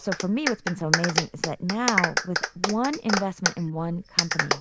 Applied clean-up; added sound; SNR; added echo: none; Clapping; 0 dB; none.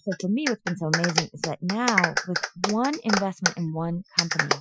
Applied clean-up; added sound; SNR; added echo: classical method Wiener filter.